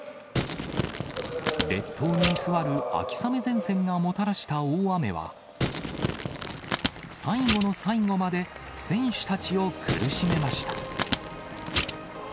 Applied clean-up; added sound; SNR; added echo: none; Crumpling, crinkling; 2 dB; none.